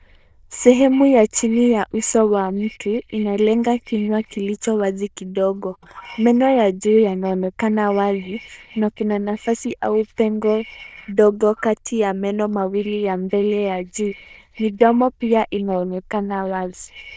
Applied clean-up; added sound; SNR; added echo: neural diffusion model UNIVERSE++.